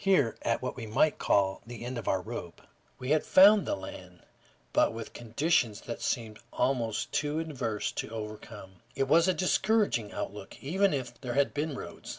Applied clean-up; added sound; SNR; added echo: none; none; none; none.